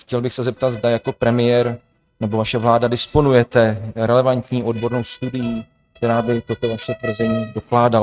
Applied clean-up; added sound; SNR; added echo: neural mask model RNNoise.